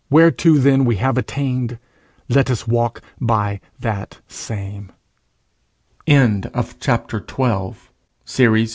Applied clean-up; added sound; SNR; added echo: none; none; none; none.